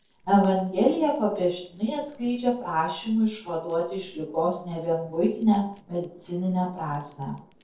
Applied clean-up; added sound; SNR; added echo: neural separator model SepFormer DNS4.